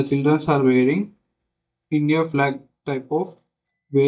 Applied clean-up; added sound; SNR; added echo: neural mask model DeepFilterNet 3.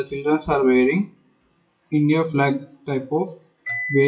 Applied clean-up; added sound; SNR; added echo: classical method WPE with log-MMSE.